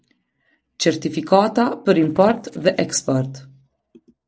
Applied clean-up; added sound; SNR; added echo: neural separator model SepFormer DNS4.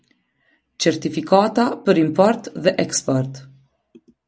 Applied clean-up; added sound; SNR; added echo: none; none; none; none.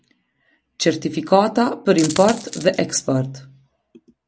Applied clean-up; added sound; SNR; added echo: none; Coin (dropping); 10 dB; none.